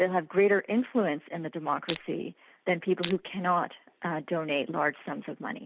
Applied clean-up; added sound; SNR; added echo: none; Crushing; 4 dB; none.